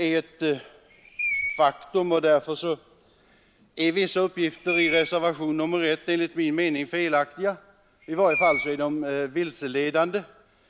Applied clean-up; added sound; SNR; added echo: none; Screech; 10 dB; none.